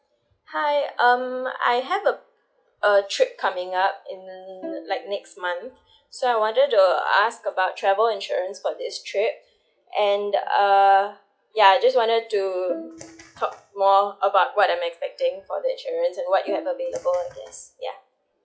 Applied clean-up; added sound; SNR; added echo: classical method log-MMSE.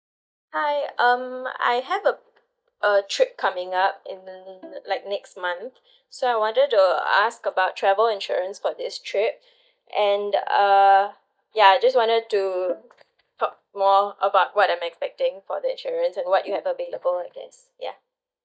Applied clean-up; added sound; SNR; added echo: neural mask model DeepFilterNet 3.